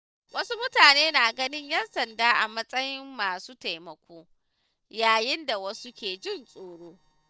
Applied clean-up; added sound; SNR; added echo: neural separator model SepFormer DNS4.